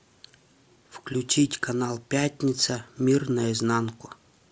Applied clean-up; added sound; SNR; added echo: none; none; none; none.